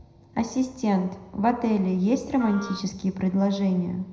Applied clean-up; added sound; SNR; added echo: none; Wind instrument, woodwind instrument; 16 dB; reverberation time 0.7 s.